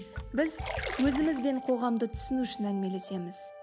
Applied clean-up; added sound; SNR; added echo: none; Splash, splatter; 11 dB; none.